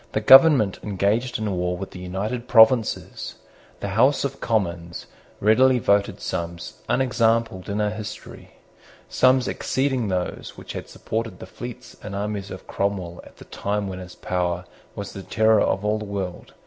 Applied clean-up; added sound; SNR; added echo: none; none; none; none.